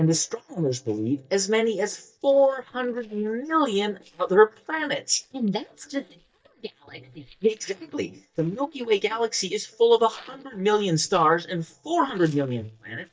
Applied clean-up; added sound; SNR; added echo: neural mask model DeepFilterNet 3.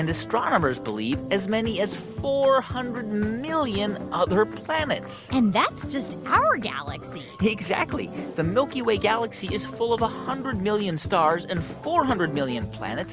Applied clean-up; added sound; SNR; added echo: none; none; none; none.